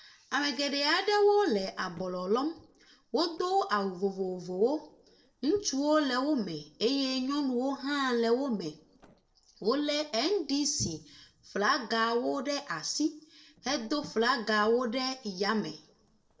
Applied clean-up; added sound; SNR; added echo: neural separator model SepFormer DNS4.